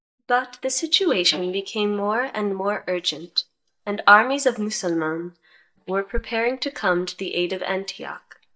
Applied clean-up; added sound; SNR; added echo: neural mask model DeepFilterNet 3.